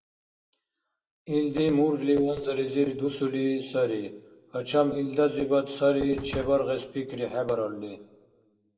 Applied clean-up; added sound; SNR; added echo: none; Slam; 17 dB; reverberation time 0.8 s.